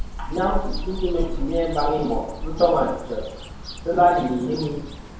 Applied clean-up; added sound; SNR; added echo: none; Cricket / Bird; 5 dB; reverberation time 0.9 s.